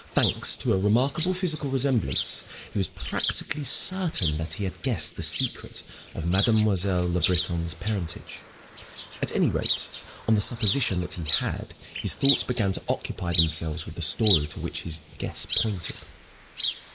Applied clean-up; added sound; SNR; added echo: neural mask model Resemble Enhance denoiser.